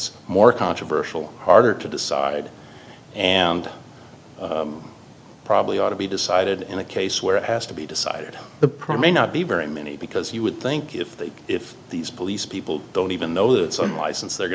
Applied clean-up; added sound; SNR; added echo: none; none; none; none.